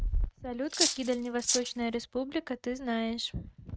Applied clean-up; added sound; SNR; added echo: neural mask model RNNoise.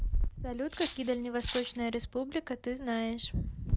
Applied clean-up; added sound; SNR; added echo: none; Cutlery, silverware; 0 dB; none.